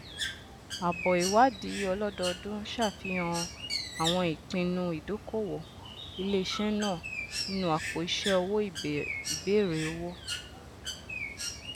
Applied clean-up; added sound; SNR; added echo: none; Bird; 7 dB; none.